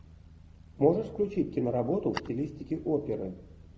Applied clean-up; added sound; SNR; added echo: none; none; none; none.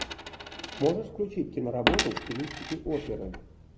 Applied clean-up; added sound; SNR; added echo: none; Coin (dropping); 2 dB; none.